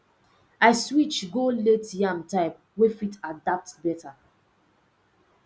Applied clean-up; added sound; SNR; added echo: none; none; none; none.